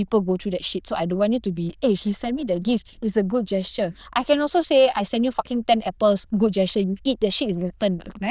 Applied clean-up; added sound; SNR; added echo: neural diffusion model UNIVERSE++.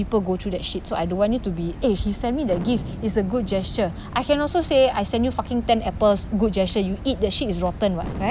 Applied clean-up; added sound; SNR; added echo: none; Thunder; 17 dB; none.